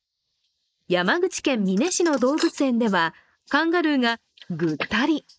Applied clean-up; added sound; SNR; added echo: neural mask model Resemble Enhance denoiser.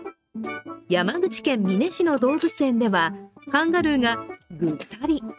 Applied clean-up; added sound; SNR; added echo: neural mask model RNNoise.